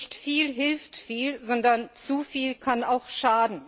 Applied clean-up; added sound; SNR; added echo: none; none; none; none.